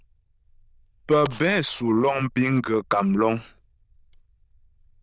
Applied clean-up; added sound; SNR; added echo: neural diffusion model UNIVERSE++.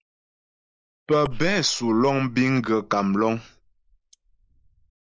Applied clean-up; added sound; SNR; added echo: neural mask model Resemble Enhance denoiser.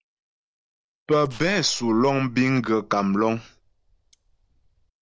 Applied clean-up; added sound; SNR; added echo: neural separator model SepFormer DNS4.